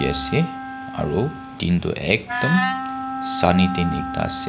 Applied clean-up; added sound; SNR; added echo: none; Wind instrument, woodwind instrument; 6 dB; none.